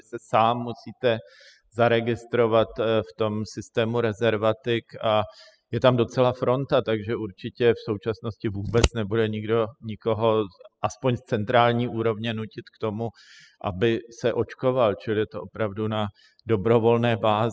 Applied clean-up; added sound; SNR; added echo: classical method spectral subtraction.